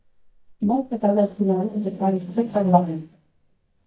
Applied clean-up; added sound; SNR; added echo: neural mask model DeepFilterNet 3.